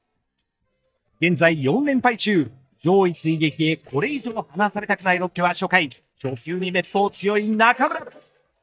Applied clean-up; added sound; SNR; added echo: neural mask model DeepFilterNet 3.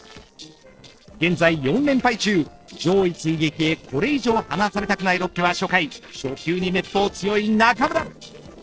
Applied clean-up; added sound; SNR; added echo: neural separator model SepFormer DNS4.